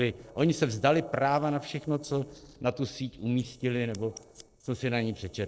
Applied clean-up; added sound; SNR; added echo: neural separator model SepFormer DNS4.